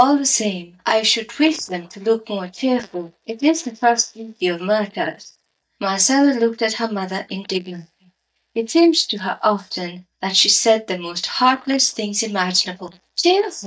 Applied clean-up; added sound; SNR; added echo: neural mask model DeepFilterNet 3.